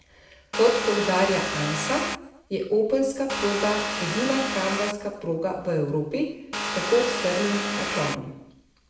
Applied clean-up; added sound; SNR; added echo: none; Vehicle; 3 dB; reverberation time 0.7 s.